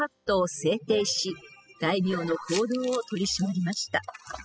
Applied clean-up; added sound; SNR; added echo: classical method spectral subtraction.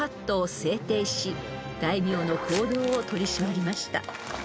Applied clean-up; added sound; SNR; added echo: none; Dog + Crumpling, crinkling; 12 dB; none.